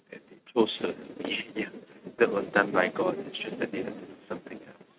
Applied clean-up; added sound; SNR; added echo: neural mask model RNNoise.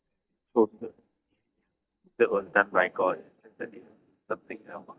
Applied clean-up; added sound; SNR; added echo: neural mask model DeepFilterNet 3.